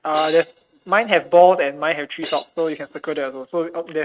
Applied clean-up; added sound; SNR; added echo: neural mask model RNNoise.